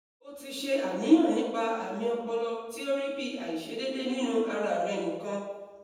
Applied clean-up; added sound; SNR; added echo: none; none; none; reverberation time 1.1 s.